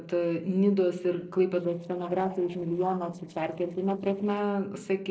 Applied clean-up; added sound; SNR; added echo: neural separator model SepFormer DNS4.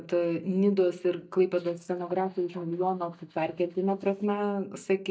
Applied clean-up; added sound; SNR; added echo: neural mask model DeepFilterNet 3.